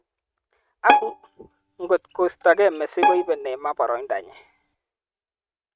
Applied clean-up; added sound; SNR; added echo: neural mask model RNNoise.